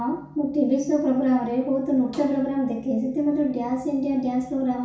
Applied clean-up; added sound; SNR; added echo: none; none; none; reverberation time 0.6 s.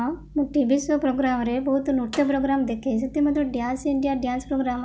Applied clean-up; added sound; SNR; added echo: none; none; none; none.